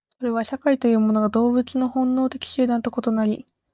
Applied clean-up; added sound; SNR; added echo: neural mask model DeepFilterNet 3.